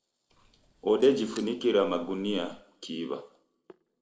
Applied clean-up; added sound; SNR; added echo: neural separator model SepFormer DNS4.